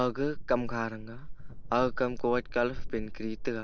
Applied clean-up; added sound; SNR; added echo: none; Thunder / Wind / Bird vocalization, bird call, bird song; 5 dB; none.